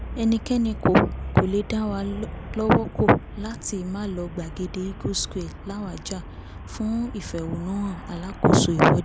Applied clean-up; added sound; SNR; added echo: none; Traffic noise, roadway noise; 12 dB; none.